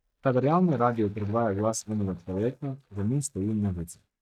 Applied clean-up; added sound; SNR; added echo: neural mask model DeepFilterNet 3.